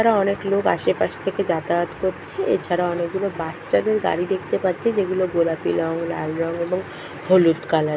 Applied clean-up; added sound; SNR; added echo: none; none; none; none.